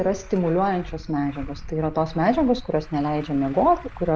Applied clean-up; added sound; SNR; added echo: none; Truck; 15 dB; none.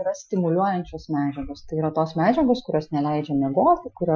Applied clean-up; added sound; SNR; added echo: classical method Wiener filter.